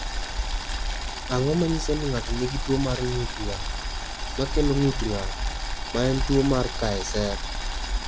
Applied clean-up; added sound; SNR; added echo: none; Boiling; 1 dB; none.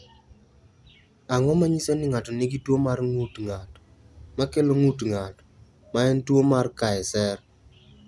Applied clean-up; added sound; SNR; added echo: none; none; none; none.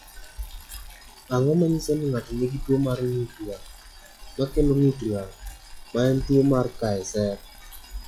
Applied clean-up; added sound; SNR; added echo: classical method log-MMSE.